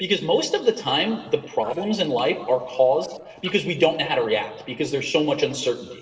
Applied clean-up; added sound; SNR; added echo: neural separator model SepFormer DNS4.